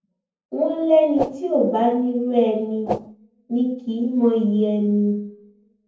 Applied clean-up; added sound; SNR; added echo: neural separator model SepFormer DNS4.